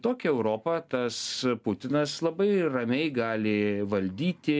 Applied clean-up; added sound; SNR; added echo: none; none; none; none.